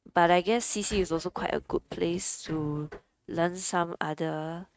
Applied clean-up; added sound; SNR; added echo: neural mask model RNNoise.